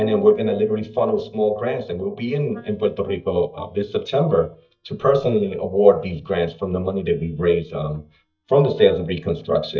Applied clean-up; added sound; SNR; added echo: neural mask model DeepFilterNet 3.